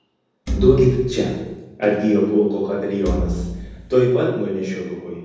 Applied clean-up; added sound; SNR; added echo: none; Thump, thud; 6 dB; reverberation time 1.1 s.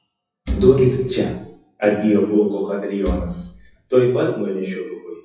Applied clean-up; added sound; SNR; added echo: classical method WPE with log-MMSE.